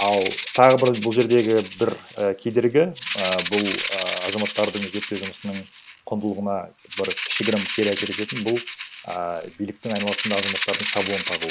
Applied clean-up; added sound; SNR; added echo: none; Rattle (instrument); 3 dB; none.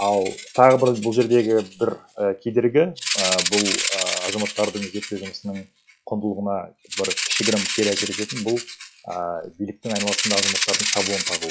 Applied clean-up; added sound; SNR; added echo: classical method log-MMSE.